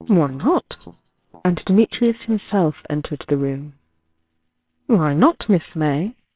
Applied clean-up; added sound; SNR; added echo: neural separator model SepFormer WHAMR!.